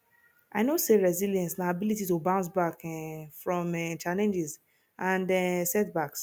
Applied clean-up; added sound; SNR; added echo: none; none; none; none.